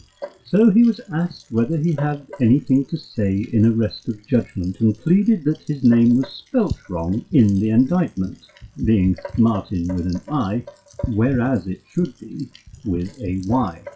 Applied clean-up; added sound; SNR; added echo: classical method WPE with log-MMSE.